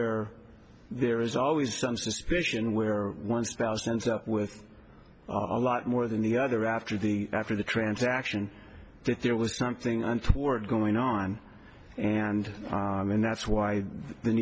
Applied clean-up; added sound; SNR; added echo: none; none; none; none.